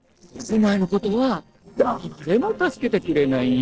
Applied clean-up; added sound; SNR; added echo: neural separator model SepFormer DNS4.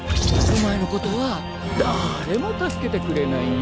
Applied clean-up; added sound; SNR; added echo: none; Crack; 19 dB; none.